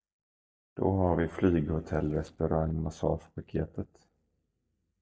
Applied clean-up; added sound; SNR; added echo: neural mask model DeepFilterNet 3.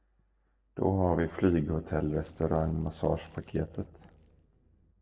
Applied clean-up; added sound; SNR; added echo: neural separator model SepFormer DNS4.